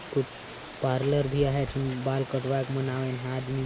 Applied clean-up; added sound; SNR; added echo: none; Rain; 12 dB; none.